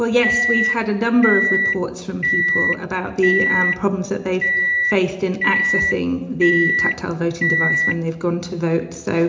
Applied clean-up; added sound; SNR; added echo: none; Microwave oven; 0 dB; reverberation time 0.8 s.